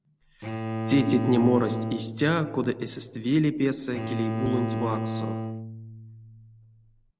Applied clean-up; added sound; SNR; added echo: none; Bowed string instrument; 5 dB; none.